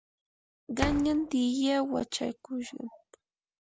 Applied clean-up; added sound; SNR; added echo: none; Slam; 10 dB; none.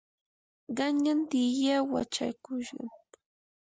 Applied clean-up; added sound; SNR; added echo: none; none; none; none.